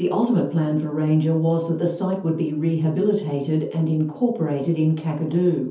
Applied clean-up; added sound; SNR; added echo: none; none; none; reverberation time 0.5 s.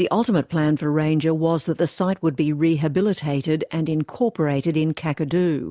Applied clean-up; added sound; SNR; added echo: none; none; none; none.